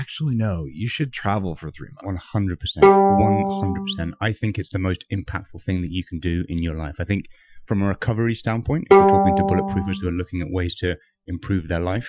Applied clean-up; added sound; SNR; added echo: classical method Wiener filter.